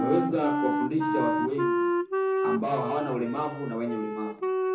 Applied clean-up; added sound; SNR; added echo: none; Wind instrument, woodwind instrument; -2 dB; reverberation time 0.7 s.